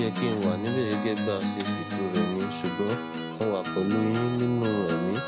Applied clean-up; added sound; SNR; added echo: none; Acoustic guitar; 3 dB; none.